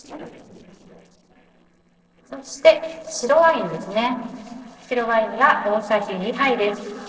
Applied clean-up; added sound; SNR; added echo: neural separator model SepFormer DNS4.